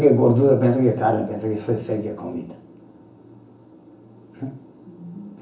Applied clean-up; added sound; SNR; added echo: none; none; none; reverberation time 0.7 s.